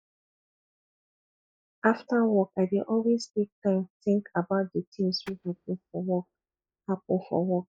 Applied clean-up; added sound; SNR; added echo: neural mask model DeepFilterNet 3.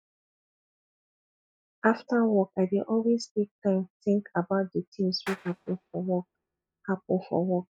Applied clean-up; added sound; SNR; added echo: neural mask model RNNoise.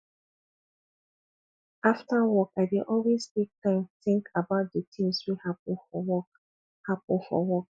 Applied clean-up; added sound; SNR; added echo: none; none; none; none.